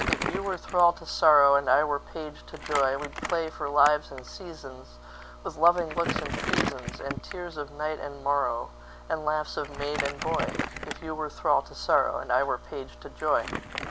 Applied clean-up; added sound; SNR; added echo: none; Crumpling, crinkling; 9 dB; none.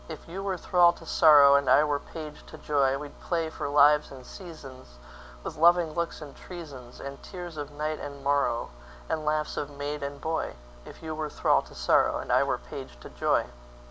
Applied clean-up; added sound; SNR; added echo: none; none; none; none.